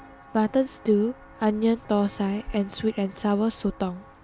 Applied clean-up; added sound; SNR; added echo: none; Walk, footsteps; 19 dB; none.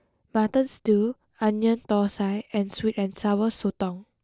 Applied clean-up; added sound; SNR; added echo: none; none; none; none.